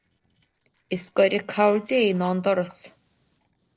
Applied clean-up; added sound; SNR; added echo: neural separator model SepFormer DNS4.